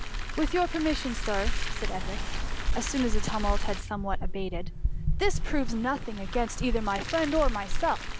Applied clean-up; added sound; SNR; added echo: none; Car; -3 dB; none.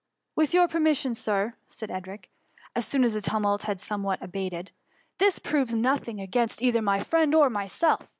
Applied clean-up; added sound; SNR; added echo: none; none; none; none.